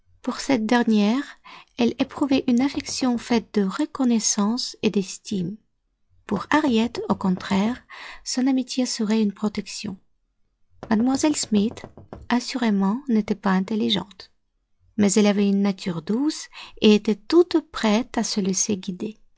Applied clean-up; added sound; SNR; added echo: classical method log-MMSE.